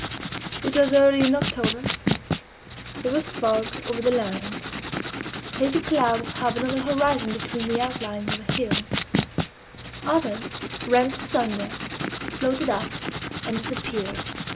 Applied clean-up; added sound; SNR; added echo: none; Writing; 5 dB; none.